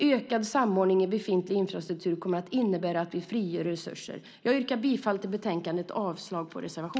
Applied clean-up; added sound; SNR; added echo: none; none; none; none.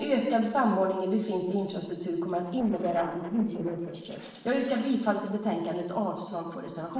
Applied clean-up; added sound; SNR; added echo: neural separator model SepFormer DNS4.